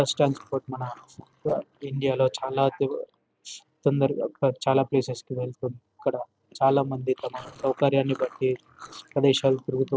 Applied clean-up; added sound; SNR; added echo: neural separator model SepFormer DNS4.